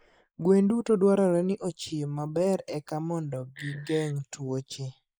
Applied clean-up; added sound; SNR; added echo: neural mask model Resemble Enhance denoiser.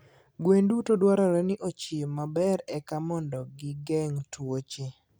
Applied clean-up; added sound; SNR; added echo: none; none; none; none.